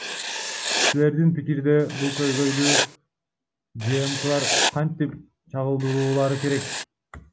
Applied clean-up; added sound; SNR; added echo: none; Writing; 4 dB; none.